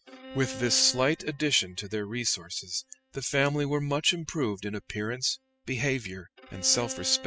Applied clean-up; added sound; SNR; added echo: classical method spectral subtraction.